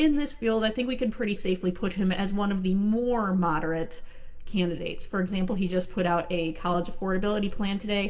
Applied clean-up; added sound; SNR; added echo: none; none; none; reverberation time 0.7 s.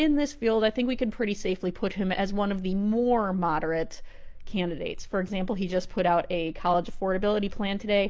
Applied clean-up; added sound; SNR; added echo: none; none; none; none.